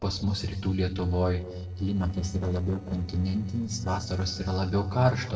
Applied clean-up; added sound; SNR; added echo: neural separator model SepFormer DNS4.